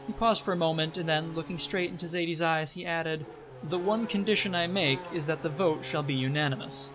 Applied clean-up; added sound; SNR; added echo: none; Race car, auto racing / Accelerating, revving, vroom; 15 dB; none.